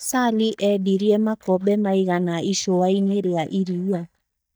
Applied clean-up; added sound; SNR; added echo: neural mask model DeepFilterNet 3.